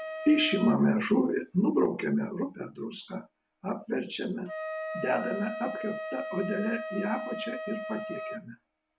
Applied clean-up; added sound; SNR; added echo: none; Wind instrument, woodwind instrument; 9 dB; none.